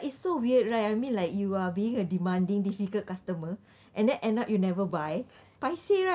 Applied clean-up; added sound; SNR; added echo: none; none; none; none.